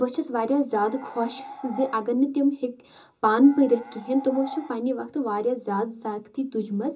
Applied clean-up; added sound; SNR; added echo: none; Animal; 16 dB; reverberation time 0.2 s.